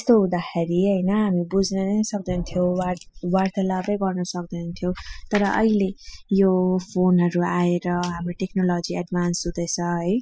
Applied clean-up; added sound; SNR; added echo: classical method spectral subtraction.